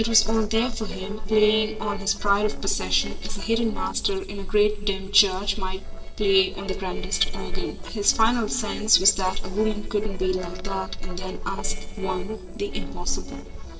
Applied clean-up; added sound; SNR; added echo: neural separator model SepFormer DNS4.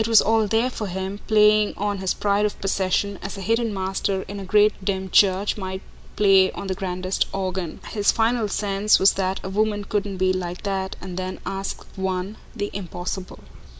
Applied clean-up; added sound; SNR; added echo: none; none; none; none.